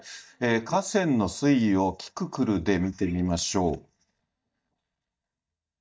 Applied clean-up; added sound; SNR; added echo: neural mask model DeepFilterNet 3.